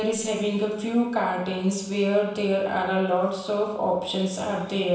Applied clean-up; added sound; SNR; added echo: neural separator model SepFormer DNS4.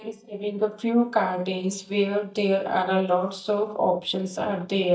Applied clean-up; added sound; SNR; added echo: neural mask model DeepFilterNet 3.